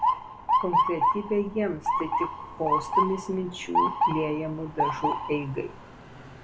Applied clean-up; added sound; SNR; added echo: none; Motor vehicle (road) / Siren; -3 dB; none.